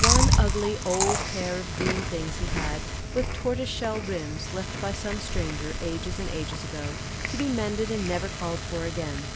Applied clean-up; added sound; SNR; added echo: none; Chewing, mastication; -3 dB; none.